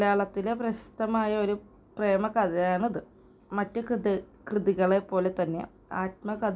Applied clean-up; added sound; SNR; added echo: none; none; none; none.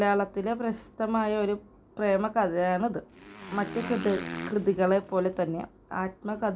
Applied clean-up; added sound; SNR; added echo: none; Motorcycle; 12 dB; none.